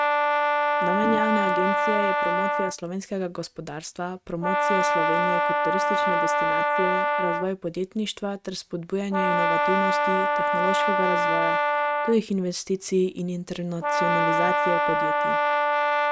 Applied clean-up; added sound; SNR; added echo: neural mask model RNNoise.